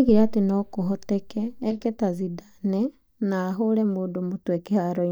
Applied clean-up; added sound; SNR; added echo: neural mask model DeepFilterNet 3.